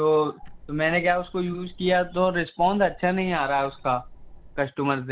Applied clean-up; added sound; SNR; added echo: none; Tick-tock; 18 dB; none.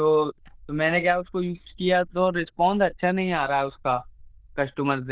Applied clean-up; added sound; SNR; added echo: neural diffusion model UNIVERSE++.